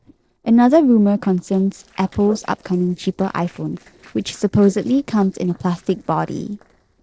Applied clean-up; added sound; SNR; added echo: neural separator model SepFormer DNS4.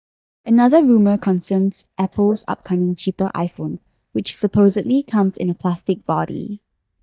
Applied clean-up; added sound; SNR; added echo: neural mask model DeepFilterNet 3.